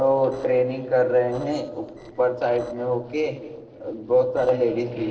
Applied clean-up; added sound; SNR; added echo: neural separator model SepFormer DNS4.